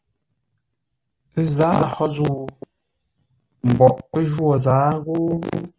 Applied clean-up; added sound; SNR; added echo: none; none; none; none.